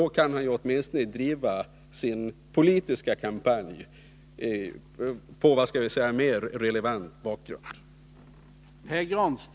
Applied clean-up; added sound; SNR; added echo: none; none; none; none.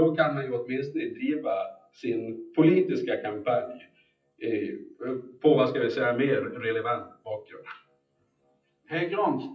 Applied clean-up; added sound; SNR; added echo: classical method WPE with log-MMSE.